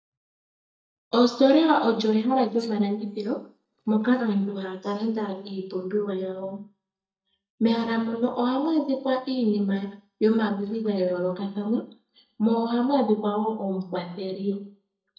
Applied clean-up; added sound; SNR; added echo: neural mask model DeepFilterNet 3.